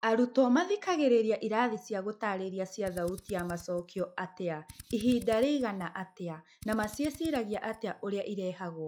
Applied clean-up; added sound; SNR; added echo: classical method log-MMSE.